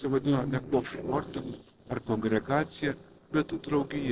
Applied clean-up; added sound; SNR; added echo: neural separator model SepFormer DNS4.